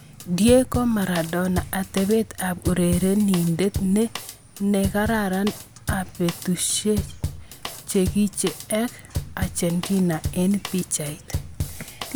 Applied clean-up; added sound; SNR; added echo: none; Drum kit; 10 dB; none.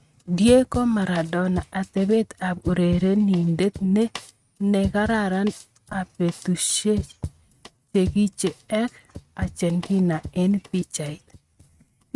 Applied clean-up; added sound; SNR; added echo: neural mask model RNNoise.